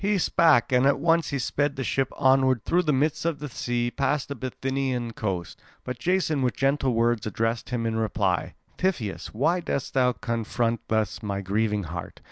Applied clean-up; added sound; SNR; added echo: none; none; none; none.